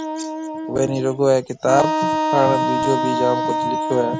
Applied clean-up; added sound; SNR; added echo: none; Wind instrument, woodwind instrument; 1 dB; none.